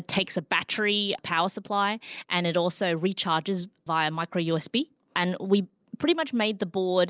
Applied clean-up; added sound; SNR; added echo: none; none; none; none.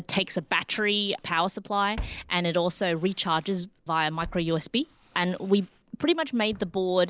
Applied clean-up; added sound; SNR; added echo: none; Walk, footsteps; 19 dB; none.